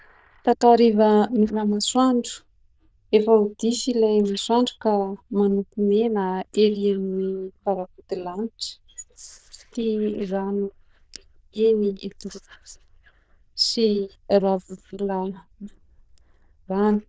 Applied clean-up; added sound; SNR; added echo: neural diffusion model UNIVERSE++.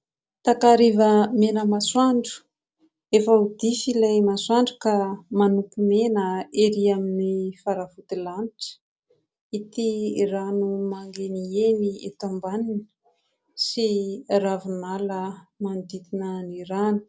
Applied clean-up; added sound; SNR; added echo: none; none; none; none.